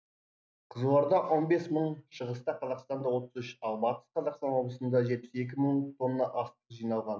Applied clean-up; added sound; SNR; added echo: none; none; none; none.